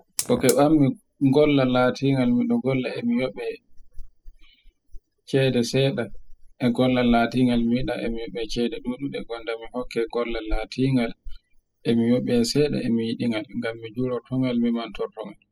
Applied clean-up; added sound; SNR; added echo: classical method spectral subtraction.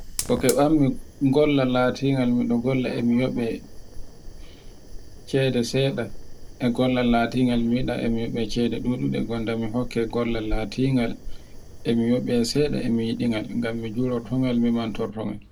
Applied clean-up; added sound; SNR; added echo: none; Fire; 11 dB; none.